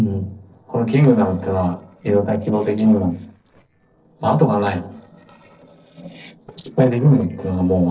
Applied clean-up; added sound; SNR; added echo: neural separator model SepFormer DNS4.